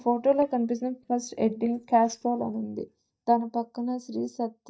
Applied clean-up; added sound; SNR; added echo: neural mask model DeepFilterNet 3.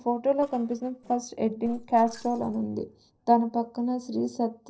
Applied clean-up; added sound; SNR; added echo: neural separator model SepFormer DNS4.